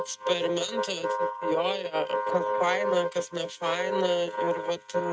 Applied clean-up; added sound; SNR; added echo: neural mask model RNNoise.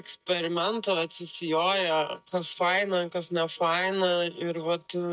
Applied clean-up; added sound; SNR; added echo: neural mask model DeepFilterNet 3.